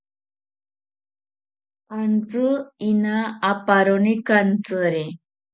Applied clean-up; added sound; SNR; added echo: none; none; none; none.